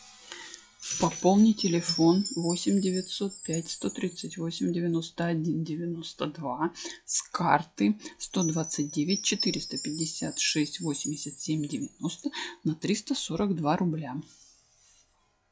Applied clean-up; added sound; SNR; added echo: classical method log-MMSE.